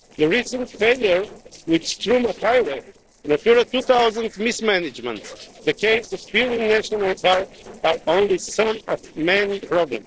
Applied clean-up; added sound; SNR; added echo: neural separator model SepFormer DNS4.